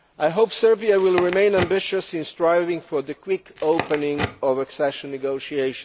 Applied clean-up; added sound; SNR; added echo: none; Crackle; 12 dB; none.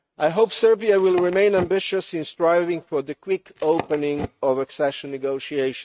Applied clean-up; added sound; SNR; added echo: neural mask model RNNoise.